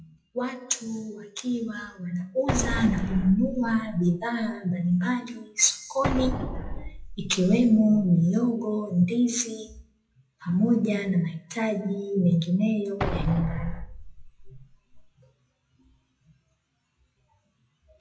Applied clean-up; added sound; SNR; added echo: classical method WPE with log-MMSE.